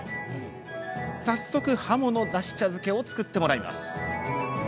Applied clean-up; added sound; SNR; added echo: none; none; none; none.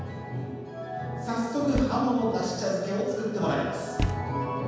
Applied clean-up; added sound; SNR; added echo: none; Thump, thud; 9 dB; reverberation time 1.2 s.